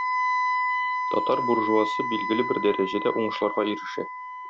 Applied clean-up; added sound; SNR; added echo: none; Wind instrument, woodwind instrument; 1 dB; none.